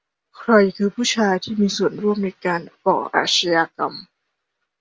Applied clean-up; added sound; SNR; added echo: none; none; none; none.